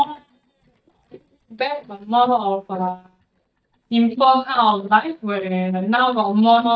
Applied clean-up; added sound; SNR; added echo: neural mask model DeepFilterNet 3.